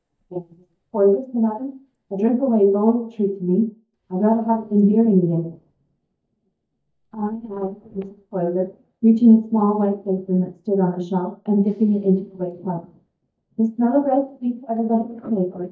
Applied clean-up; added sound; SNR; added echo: neural mask model DeepFilterNet 3.